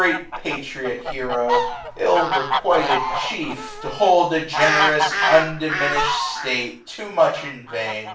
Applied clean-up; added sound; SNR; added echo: none; Fowl; 3 dB; reverberation time 0.3 s.